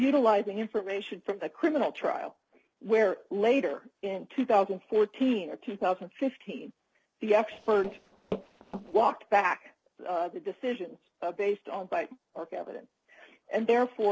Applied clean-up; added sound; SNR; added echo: neural separator model SepFormer DNS4.